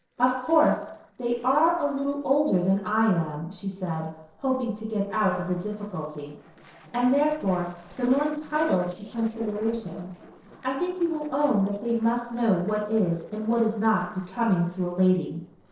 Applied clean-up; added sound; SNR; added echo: neural separator model SepFormer DNS4.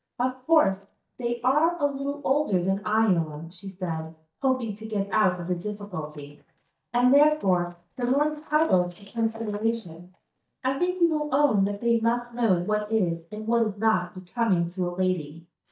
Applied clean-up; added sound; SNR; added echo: neural mask model DeepFilterNet 3.